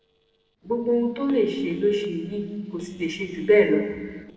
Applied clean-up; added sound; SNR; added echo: neural separator model SepFormer DNS4.